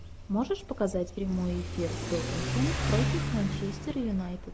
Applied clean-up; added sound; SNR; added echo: none; Accelerating, revving, vroom / Car; 1 dB; none.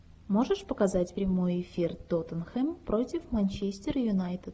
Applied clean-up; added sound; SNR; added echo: none; none; none; none.